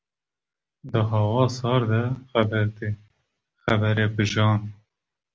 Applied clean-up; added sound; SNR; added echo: none; none; none; none.